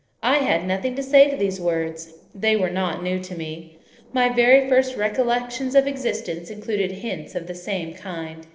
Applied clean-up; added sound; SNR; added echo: neural separator model SepFormer DNS4.